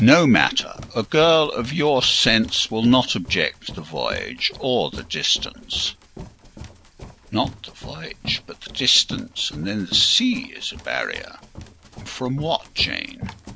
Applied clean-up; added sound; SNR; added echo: none; Run; 17 dB; none.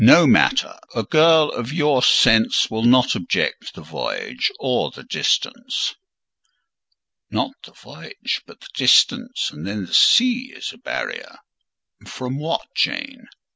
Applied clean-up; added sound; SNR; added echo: none; none; none; none.